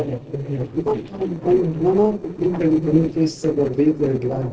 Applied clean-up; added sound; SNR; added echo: neural separator model SepFormer DNS4.